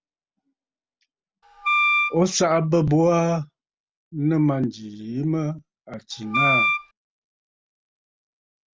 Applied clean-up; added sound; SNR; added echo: none; Wind instrument, woodwind instrument; -4 dB; none.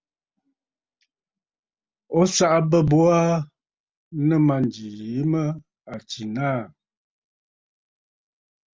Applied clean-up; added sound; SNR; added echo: none; none; none; none.